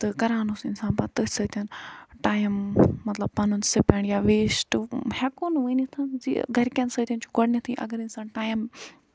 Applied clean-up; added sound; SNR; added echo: none; none; none; none.